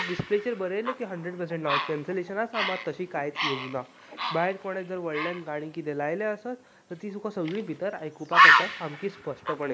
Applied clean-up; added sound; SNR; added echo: none; Bird; -3 dB; none.